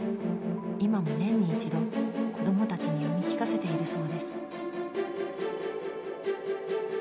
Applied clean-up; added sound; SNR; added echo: none; Musical instrument; -2 dB; none.